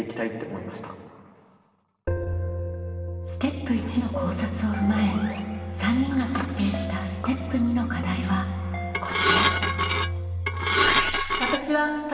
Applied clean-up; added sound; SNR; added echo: none; Dishes, pots, and pans / Glass; -2 dB; reverberation time 2.4 s.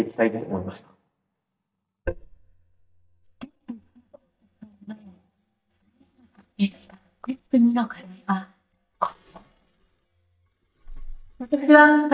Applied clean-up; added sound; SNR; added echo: neural mask model DeepFilterNet 3.